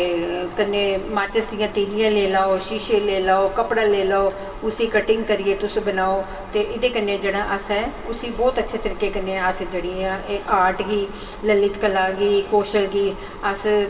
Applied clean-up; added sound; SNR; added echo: none; Clock; 17 dB; reverberation time 2.1 s.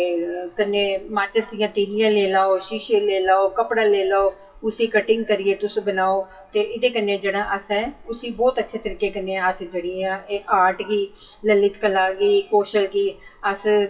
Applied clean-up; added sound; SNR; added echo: classical method WPE with log-MMSE.